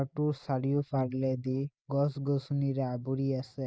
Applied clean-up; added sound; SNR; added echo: neural mask model Resemble Enhance denoiser.